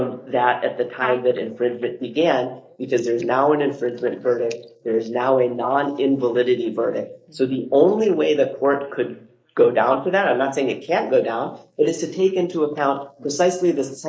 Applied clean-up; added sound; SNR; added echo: neural mask model Resemble Enhance denoiser.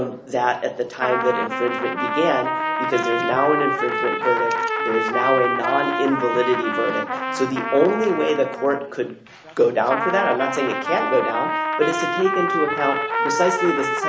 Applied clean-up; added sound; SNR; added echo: none; Trumpet; 2 dB; none.